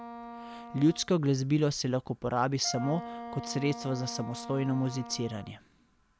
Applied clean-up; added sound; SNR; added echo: none; Wind instrument, woodwind instrument; 13 dB; none.